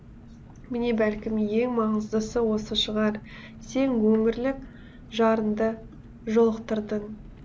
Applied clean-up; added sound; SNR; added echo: none; Engine; 18 dB; none.